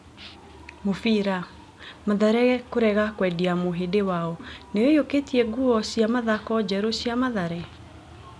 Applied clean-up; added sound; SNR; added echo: none; none; none; none.